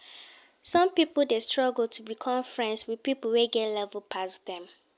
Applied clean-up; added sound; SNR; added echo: none; none; none; none.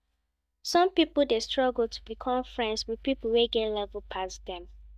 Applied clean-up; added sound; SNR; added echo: neural mask model DeepFilterNet 3.